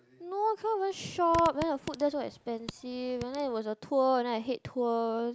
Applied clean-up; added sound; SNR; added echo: none; Fart; 15 dB; none.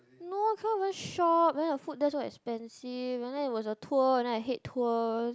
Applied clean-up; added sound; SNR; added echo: none; none; none; none.